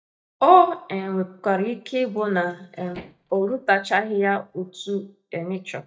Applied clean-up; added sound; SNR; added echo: neural mask model DeepFilterNet 3.